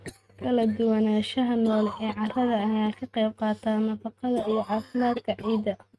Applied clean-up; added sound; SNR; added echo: neural mask model RNNoise.